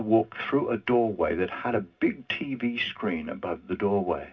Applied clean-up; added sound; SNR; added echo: none; none; none; reverberation time 0.4 s.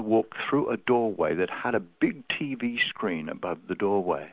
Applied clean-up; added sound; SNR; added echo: none; none; none; none.